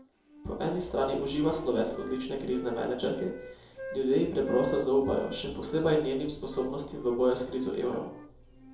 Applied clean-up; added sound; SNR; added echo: none; Wind instrument, woodwind instrument; 14 dB; reverberation time 2.6 s.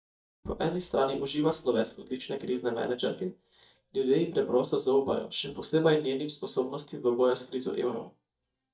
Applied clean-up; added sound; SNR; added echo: neural mask model DeepFilterNet 3.